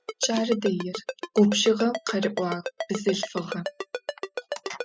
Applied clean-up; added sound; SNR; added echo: classical method spectral subtraction.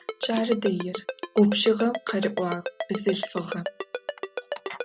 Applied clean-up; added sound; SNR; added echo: none; Ringtone; 8 dB; none.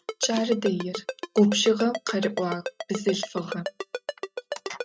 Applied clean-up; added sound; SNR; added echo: neural mask model RNNoise.